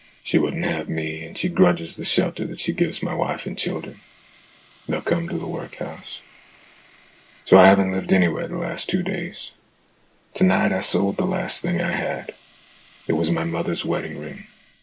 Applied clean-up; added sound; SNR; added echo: neural mask model Resemble Enhance denoiser.